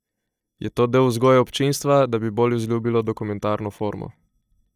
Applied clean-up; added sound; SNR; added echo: neural mask model DeepFilterNet 3.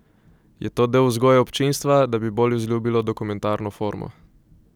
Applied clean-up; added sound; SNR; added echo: none; none; none; none.